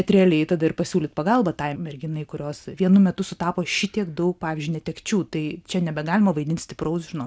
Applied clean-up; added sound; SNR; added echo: none; none; none; none.